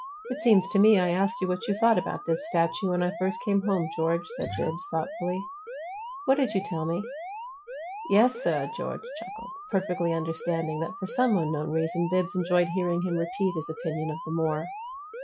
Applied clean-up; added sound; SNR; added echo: classical method Wiener filter.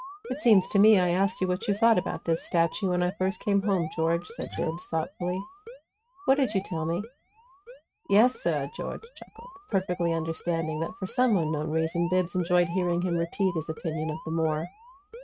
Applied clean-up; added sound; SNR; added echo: neural mask model RNNoise.